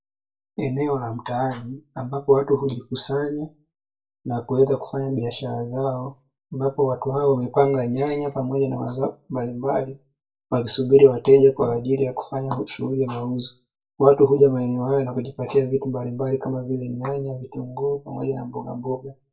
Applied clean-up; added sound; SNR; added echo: none; Squeak; 18 dB; reverberation time 0.2 s.